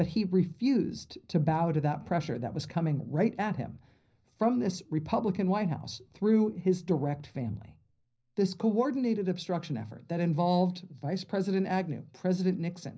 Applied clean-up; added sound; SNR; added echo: none; none; none; reverberation time 0.5 s.